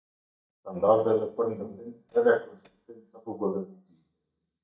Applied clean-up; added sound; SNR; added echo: neural mask model DeepFilterNet 3.